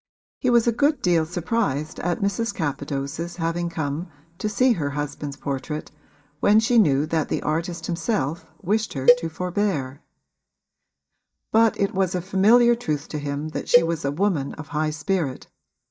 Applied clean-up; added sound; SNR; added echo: neural mask model DeepFilterNet 3.